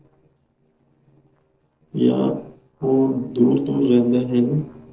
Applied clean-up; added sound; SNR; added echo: neural separator model SepFormer DNS4.